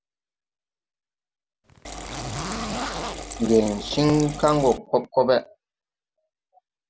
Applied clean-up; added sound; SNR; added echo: none; Liquid + Zipper (clothing); 7 dB; none.